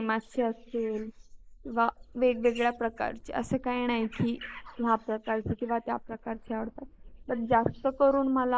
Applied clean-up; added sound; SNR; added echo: neural mask model Resemble Enhance denoiser.